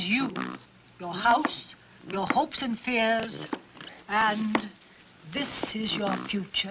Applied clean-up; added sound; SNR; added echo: none; Domestic sounds, home sounds; 8 dB; none.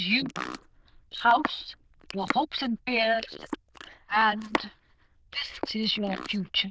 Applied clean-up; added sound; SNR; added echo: neural diffusion model UNIVERSE++.